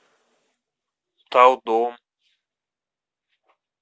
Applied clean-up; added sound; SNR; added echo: none; none; none; none.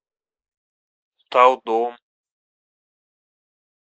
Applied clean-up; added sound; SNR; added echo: neural mask model Resemble Enhance denoiser.